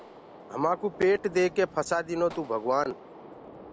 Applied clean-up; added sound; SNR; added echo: none; Gunshot, gunfire; 18 dB; none.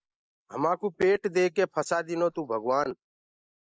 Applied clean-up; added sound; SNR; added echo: neural mask model Resemble Enhance denoiser.